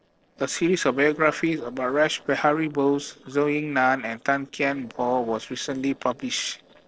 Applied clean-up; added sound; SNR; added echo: neural separator model SepFormer DNS4.